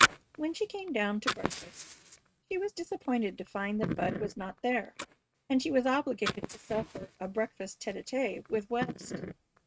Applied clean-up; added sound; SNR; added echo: neural mask model RNNoise.